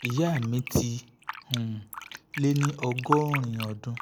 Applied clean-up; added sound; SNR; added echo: none; Fill (with liquid); 9 dB; none.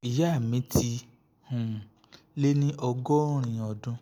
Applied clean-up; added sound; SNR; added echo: none; none; none; none.